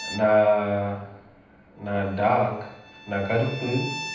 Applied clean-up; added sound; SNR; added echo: none; Bowed string instrument; 15 dB; reverberation time 0.9 s.